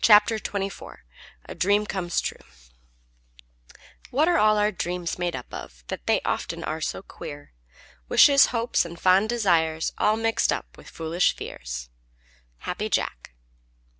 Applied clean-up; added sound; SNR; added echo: none; none; none; none.